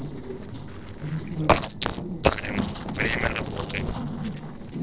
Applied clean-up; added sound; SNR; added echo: neural separator model SepFormer DNS4.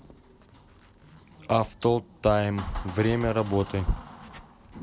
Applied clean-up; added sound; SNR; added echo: none; Door; 17 dB; none.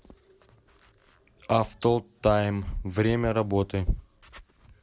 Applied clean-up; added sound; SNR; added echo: none; none; none; none.